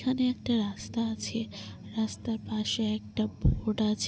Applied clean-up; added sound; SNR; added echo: none; none; none; none.